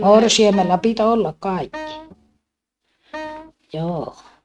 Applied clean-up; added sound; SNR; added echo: neural mask model RNNoise.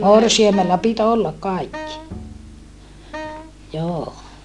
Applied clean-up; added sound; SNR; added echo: none; Bowed string instrument + Wind instrument, woodwind instrument; 16 dB; none.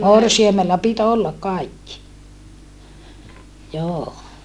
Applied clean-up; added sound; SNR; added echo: none; none; none; none.